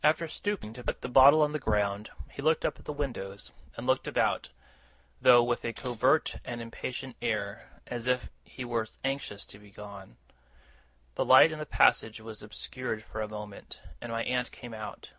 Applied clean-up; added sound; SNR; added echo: none; Scissors; 6 dB; none.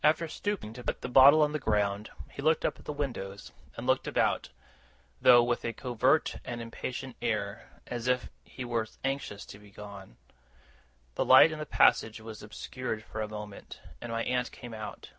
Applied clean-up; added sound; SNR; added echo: none; none; none; none.